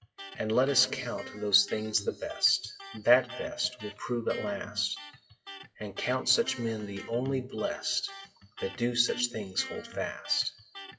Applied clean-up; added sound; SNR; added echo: classical method WPE with log-MMSE.